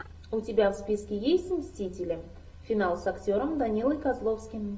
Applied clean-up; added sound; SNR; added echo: none; none; none; reverberation time 0.2 s.